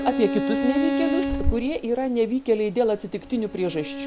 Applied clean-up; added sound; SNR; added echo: none; Bowed string instrument + Bird; 3 dB; none.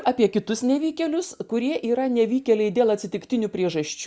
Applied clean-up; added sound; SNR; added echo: none; none; none; none.